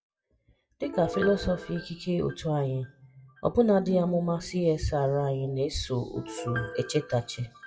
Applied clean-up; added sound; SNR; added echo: classical method WPE with log-MMSE.